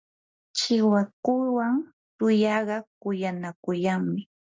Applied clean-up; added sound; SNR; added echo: none; none; none; none.